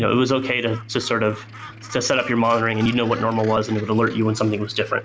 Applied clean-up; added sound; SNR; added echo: none; Organ + Gull, seagull; 17 dB; none.